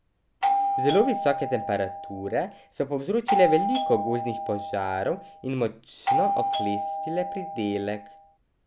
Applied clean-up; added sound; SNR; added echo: none; Doorbell; 0 dB; none.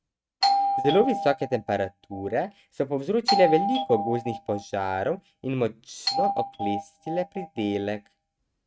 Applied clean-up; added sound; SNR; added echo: neural mask model RNNoise.